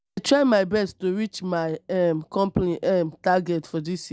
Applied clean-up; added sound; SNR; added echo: none; none; none; none.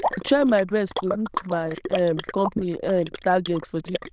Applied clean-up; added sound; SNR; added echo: neural diffusion model UNIVERSE++.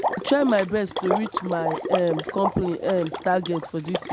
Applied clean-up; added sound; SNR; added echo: none; Water / Liquid; 5 dB; none.